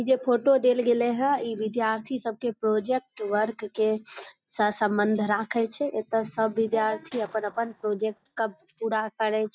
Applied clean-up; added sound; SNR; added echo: neural mask model DeepFilterNet 3.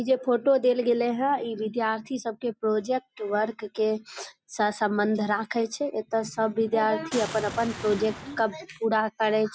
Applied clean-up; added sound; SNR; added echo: none; Boom; 11 dB; none.